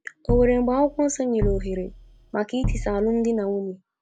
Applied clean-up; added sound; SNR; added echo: none; Bass drum; 5 dB; none.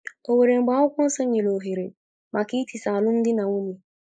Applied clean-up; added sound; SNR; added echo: neural mask model Resemble Enhance denoiser.